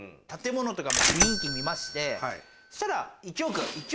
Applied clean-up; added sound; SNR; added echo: none; Bell / Mechanisms; -2 dB; none.